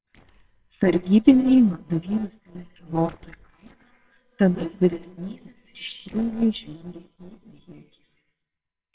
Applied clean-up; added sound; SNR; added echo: neural separator model SepFormer WHAMR!.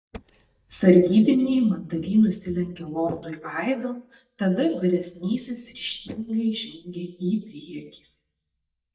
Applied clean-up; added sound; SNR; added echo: neural mask model DeepFilterNet 3.